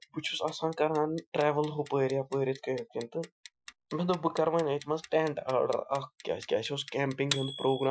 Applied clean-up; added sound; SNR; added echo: classical method Wiener filter.